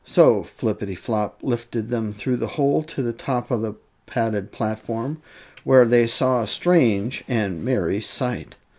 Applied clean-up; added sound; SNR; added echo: none; none; none; none.